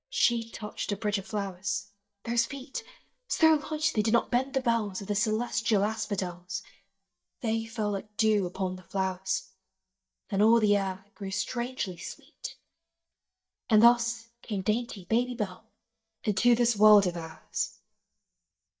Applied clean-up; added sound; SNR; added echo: neural mask model DeepFilterNet 3.